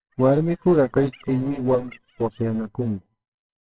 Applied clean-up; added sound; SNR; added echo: neural separator model SepFormer WHAMR!.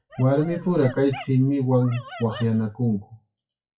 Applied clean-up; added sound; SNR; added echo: classical method WPE with log-MMSE.